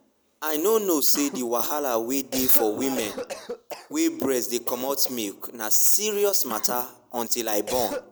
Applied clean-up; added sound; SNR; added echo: none; Cough; 15 dB; none.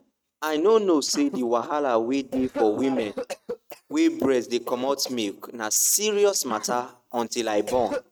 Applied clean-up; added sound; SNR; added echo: neural mask model RNNoise.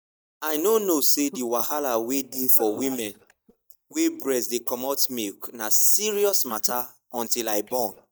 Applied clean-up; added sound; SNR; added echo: neural mask model DeepFilterNet 3.